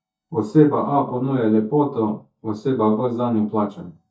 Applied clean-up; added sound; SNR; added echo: neural mask model DeepFilterNet 3.